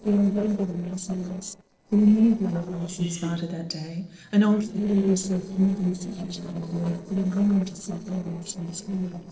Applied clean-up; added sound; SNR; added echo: neural separator model SepFormer DNS4.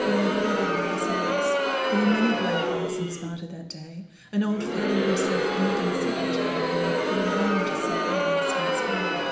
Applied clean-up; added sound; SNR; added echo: none; Crowd; -4 dB; reverberation time 0.8 s.